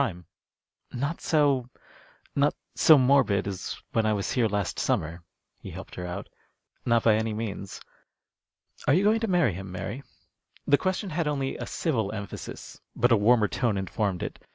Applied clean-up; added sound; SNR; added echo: none; none; none; none.